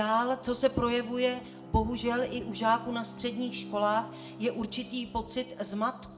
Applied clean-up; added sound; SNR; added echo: none; Bowed string instrument; 15 dB; reverberation time 0.5 s.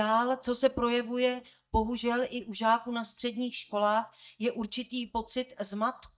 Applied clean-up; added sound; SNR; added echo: neural mask model DeepFilterNet 3.